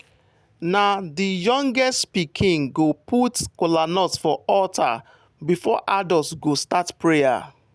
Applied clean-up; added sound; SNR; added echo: none; none; none; none.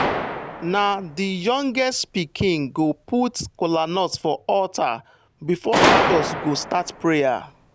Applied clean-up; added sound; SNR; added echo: none; Gunshot, gunfire; 4 dB; none.